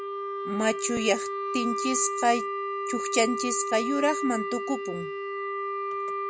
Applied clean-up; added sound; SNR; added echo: none; Wind instrument, woodwind instrument; 2 dB; none.